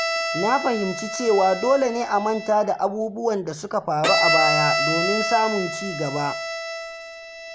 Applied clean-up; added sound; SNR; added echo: none; Bowed string instrument; 3 dB; none.